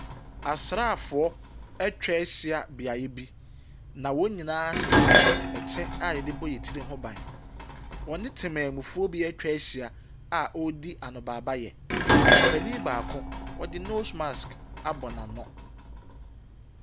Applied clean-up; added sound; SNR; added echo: none; Dishes, pots, and pans; -2 dB; none.